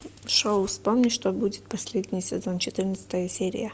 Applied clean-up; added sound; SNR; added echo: none; none; none; none.